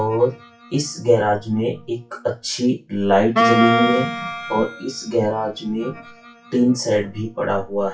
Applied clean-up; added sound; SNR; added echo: classical method WPE with log-MMSE.